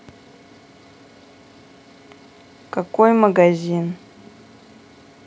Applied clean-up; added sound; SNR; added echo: none; none; none; none.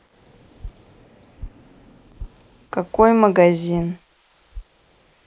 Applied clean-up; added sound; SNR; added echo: neural mask model Resemble Enhance denoiser.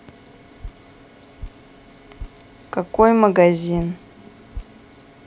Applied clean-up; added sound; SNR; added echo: none; Drip; 18 dB; none.